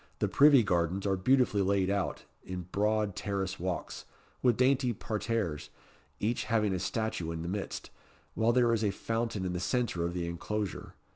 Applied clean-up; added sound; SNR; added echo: none; none; none; none.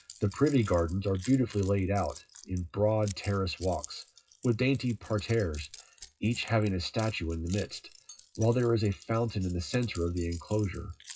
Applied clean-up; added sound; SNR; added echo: classical method WPE with log-MMSE.